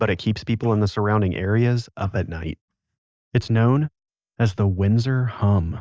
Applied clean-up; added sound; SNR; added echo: neural mask model DeepFilterNet 3.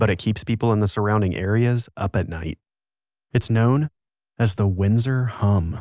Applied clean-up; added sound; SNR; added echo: none; none; none; none.